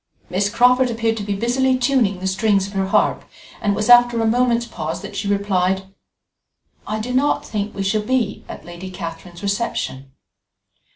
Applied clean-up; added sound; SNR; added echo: none; none; none; none.